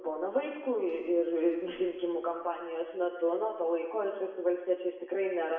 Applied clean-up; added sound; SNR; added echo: none; none; none; reverberation time 1.1 s.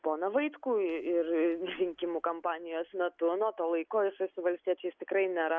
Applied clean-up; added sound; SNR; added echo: none; none; none; none.